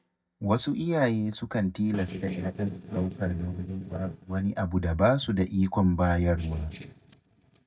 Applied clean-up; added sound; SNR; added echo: neural mask model DeepFilterNet 3.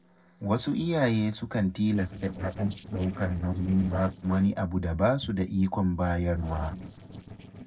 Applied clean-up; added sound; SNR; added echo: neural separator model SepFormer DNS4.